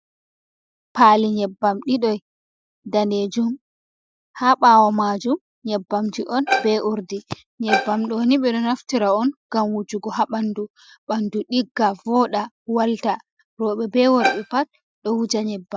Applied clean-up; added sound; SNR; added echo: classical method Wiener filter.